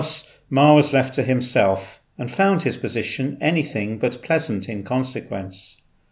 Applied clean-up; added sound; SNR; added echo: none; none; none; none.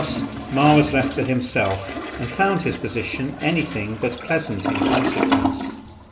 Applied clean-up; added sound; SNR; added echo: none; Toilet flush; 4 dB; reverberation time 0.8 s.